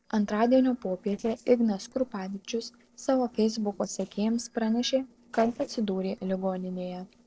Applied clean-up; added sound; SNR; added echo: neural separator model SepFormer DNS4.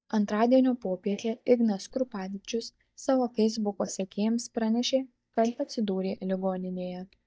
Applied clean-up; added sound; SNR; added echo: neural mask model DeepFilterNet 3.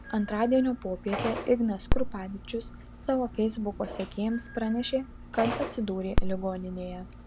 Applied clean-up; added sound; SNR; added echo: none; Telephone; 2 dB; none.